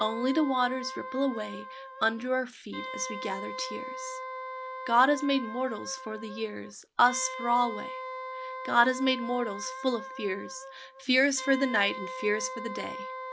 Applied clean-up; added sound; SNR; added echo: none; Wind instrument, woodwind instrument; 9 dB; none.